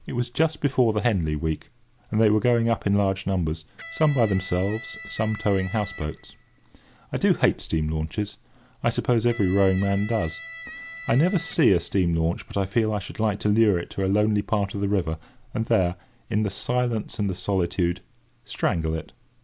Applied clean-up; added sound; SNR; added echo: none; Electric guitar; 15 dB; none.